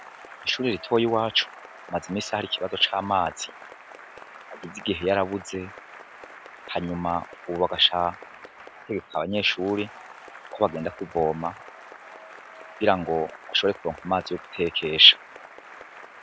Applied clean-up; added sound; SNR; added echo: none; Applause / Cheering; 18 dB; none.